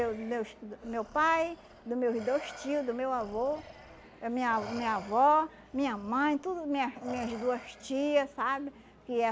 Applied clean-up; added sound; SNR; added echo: none; Respiratory sounds; 18 dB; none.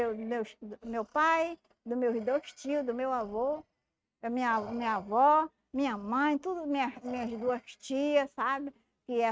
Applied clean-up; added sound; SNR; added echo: neural mask model RNNoise.